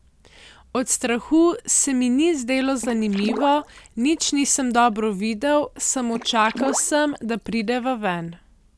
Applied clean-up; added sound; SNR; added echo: none; Water / Splash, splatter; 13 dB; none.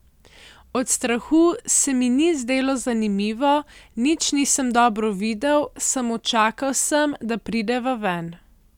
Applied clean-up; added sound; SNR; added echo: none; none; none; none.